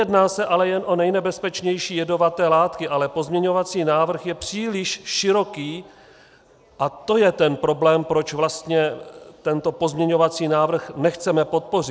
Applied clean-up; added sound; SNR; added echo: none; none; none; none.